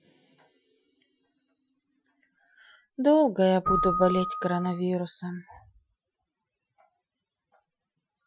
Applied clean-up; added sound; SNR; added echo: classical method Wiener filter.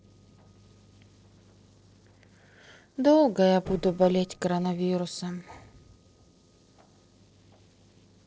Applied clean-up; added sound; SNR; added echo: neural separator model SepFormer DNS4.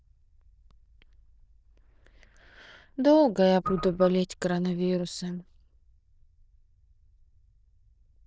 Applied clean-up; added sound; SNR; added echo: neural diffusion model UNIVERSE++.